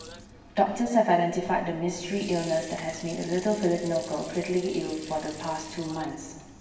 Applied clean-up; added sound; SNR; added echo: none; Sink (filling or washing) / Water; 17 dB; reverberation time 1.2 s.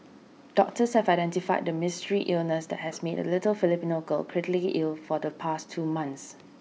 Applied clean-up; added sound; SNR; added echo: none; none; none; none.